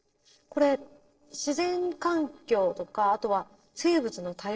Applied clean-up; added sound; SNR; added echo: neural separator model SepFormer DNS4.